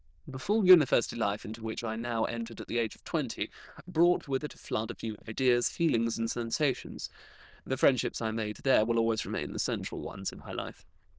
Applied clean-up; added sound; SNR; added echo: neural diffusion model UNIVERSE++.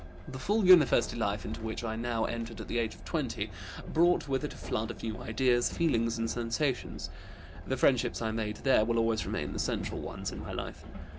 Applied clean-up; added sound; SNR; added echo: none; Train; 11 dB; none.